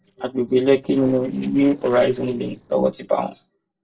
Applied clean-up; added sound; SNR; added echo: neural separator model SepFormer DNS4.